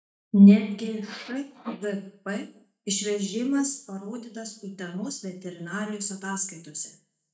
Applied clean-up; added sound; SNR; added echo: neural mask model DeepFilterNet 3.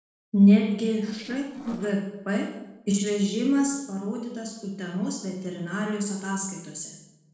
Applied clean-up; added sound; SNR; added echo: neural separator model SepFormer DNS4.